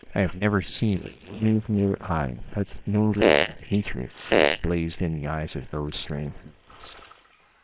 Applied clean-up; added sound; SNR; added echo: neural separator model SepFormer WHAM!.